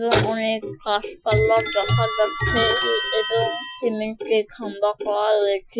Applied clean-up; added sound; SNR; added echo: classical method Wiener filter.